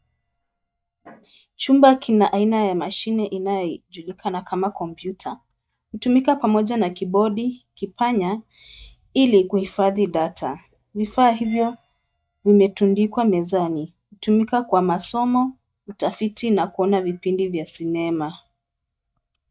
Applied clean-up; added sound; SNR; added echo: neural mask model DeepFilterNet 3.